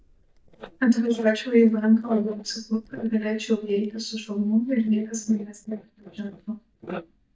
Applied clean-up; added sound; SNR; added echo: neural mask model DeepFilterNet 3.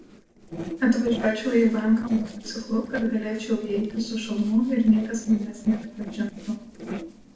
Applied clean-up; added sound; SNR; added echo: neural separator model SepFormer DNS4.